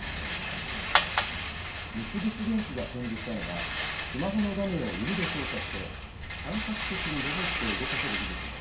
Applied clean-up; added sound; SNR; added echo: none; Rattle; -4 dB; reverberation time 0.5 s.